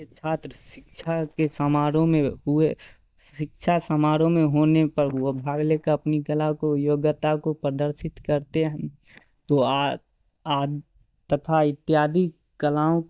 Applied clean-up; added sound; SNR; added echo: neural mask model DeepFilterNet 3.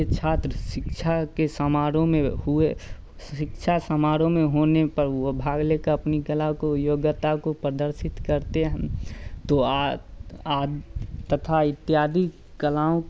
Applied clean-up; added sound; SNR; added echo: none; none; none; none.